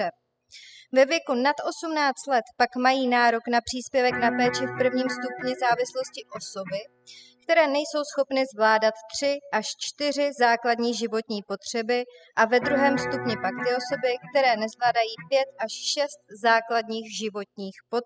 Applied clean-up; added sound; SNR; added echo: classical method spectral subtraction.